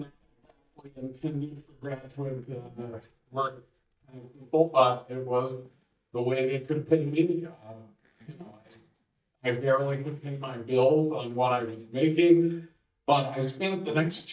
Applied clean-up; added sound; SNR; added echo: neural mask model DeepFilterNet 3.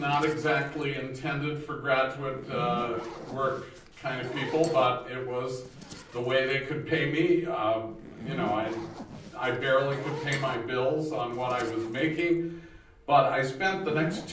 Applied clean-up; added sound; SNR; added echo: none; Zipper (clothing); 15 dB; reverberation time 0.6 s.